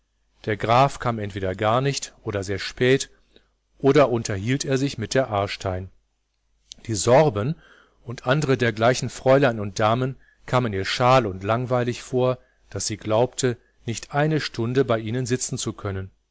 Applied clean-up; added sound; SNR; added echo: none; none; none; none.